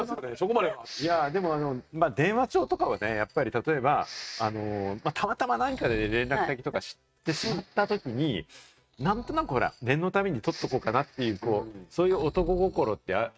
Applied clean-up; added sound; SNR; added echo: neural mask model RNNoise.